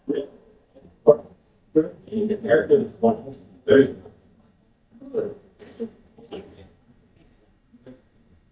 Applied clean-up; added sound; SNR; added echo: neural mask model DeepFilterNet 3.